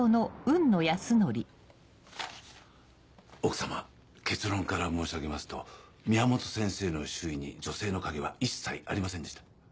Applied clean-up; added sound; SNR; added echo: none; none; none; none.